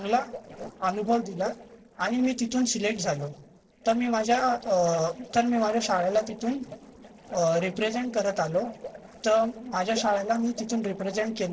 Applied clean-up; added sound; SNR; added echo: neural separator model SepFormer DNS4.